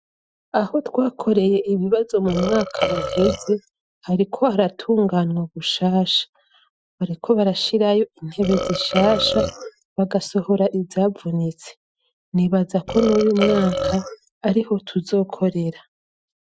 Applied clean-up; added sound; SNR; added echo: classical method Wiener filter.